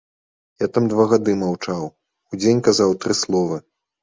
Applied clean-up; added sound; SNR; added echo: none; none; none; none.